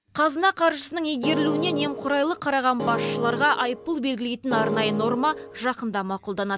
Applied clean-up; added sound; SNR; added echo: none; Keyboard (musical); 5 dB; none.